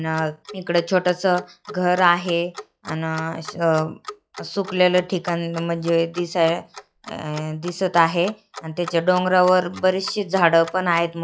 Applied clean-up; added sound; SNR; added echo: classical method log-MMSE.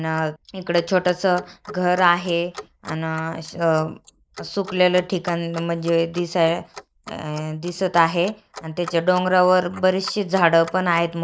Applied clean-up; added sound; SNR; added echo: neural mask model Resemble Enhance denoiser.